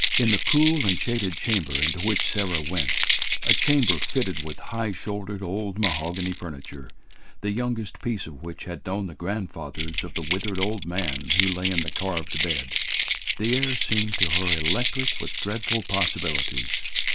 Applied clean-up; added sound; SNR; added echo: none; Keys jangling; -3 dB; none.